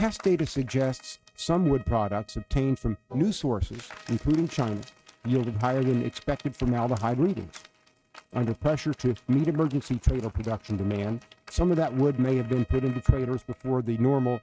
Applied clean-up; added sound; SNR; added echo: neural mask model RNNoise.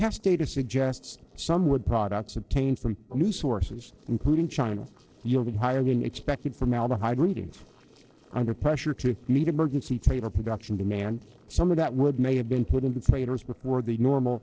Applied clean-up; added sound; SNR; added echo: neural separator model SepFormer DNS4.